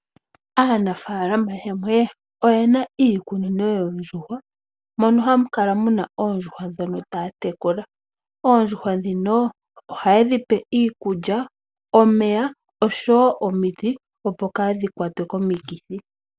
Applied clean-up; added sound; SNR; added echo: none; none; none; none.